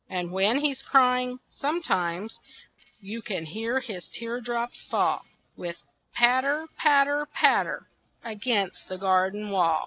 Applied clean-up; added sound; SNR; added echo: neural separator model SepFormer DNS4.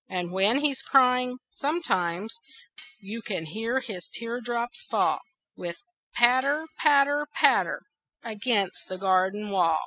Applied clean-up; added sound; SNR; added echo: classical method spectral subtraction.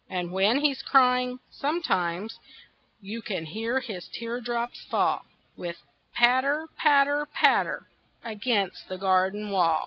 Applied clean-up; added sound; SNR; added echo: none; none; none; none.